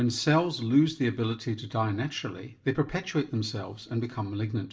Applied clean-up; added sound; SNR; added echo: none; none; none; reverberation time 0.4 s.